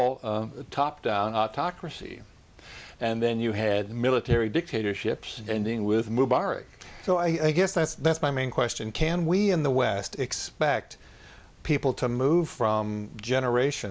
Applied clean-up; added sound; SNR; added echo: none; none; none; none.